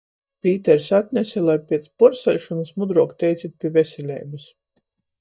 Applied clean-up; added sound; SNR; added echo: neural mask model DeepFilterNet 3.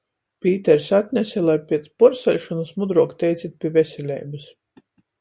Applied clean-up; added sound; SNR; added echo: none; none; none; none.